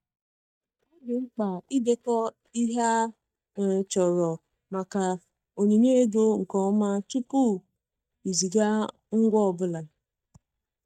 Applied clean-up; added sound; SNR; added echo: neural mask model DeepFilterNet 3.